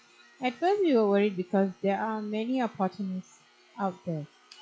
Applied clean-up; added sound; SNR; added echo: classical method log-MMSE.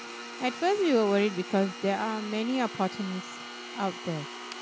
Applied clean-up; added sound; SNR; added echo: none; Domestic sounds, home sounds; 11 dB; none.